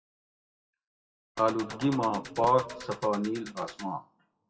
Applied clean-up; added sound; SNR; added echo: classical method WPE with log-MMSE.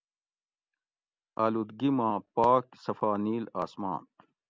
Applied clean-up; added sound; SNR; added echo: none; none; none; none.